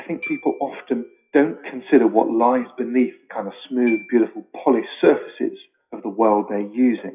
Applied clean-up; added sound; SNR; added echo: classical method WPE with log-MMSE.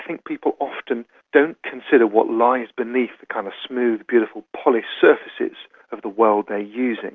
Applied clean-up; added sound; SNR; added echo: none; none; none; none.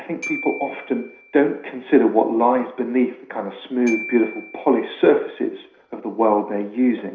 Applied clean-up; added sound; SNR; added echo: none; Glockenspiel; 17 dB; reverberation time 0.5 s.